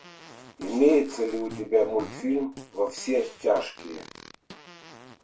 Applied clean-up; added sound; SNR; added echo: none; Fart; 19 dB; reverberation time 0.2 s.